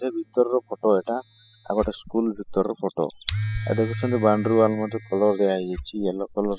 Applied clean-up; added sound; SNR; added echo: classical method spectral subtraction.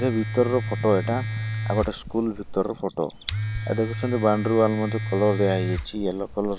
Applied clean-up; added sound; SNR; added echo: none; Domestic sounds, home sounds; 5 dB; none.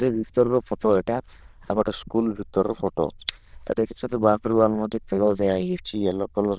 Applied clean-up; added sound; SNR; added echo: neural diffusion model UNIVERSE++.